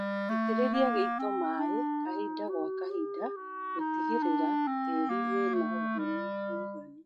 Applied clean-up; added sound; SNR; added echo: classical method log-MMSE.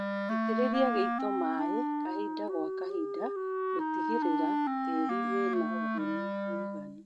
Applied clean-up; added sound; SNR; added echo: none; Wind instrument, woodwind instrument; -3 dB; none.